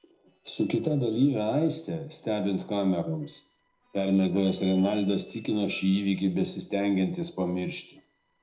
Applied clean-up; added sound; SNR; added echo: neural separator model SepFormer DNS4.